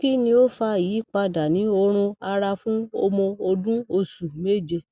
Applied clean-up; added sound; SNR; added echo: none; none; none; none.